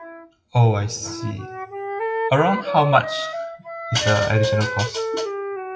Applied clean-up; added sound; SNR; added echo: classical method WPE with log-MMSE.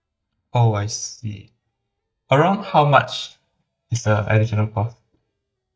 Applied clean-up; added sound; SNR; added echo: neural mask model DeepFilterNet 3.